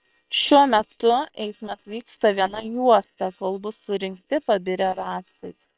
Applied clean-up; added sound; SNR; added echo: neural separator model SepFormer WHAM!.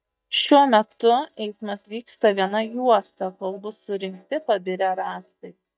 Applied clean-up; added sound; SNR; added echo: neural mask model DeepFilterNet 3.